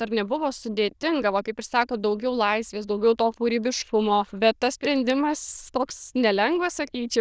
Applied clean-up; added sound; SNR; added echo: neural diffusion model UNIVERSE++.